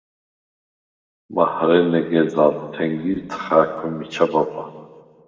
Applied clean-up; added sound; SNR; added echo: none; none; none; reverberation time 1.4 s.